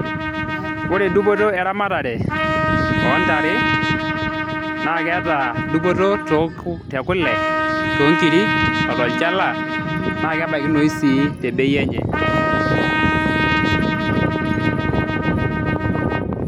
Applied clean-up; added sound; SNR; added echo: none; Trumpet; 2 dB; none.